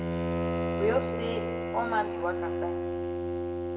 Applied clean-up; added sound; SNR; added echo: none; Bowed string instrument; -3 dB; reverberation time 1.4 s.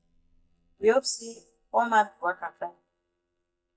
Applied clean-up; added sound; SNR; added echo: neural mask model DeepFilterNet 3.